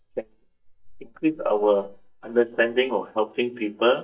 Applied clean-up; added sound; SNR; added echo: neural mask model DeepFilterNet 3.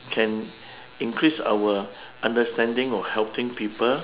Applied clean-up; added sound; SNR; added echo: none; none; none; none.